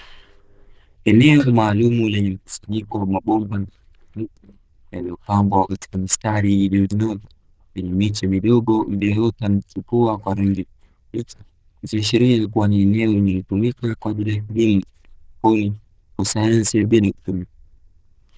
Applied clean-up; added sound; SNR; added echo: neural diffusion model UNIVERSE++.